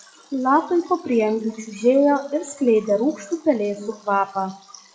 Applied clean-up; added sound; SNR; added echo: classical method WPE with log-MMSE.